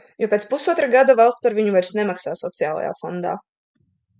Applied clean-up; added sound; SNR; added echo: none; none; none; none.